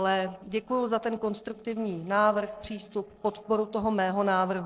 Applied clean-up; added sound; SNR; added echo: neural separator model SepFormer DNS4.